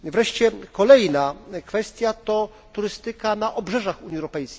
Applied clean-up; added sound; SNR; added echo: none; none; none; none.